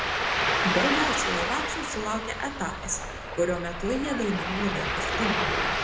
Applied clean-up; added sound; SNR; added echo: none; Ocean; -2 dB; reverberation time 0.8 s.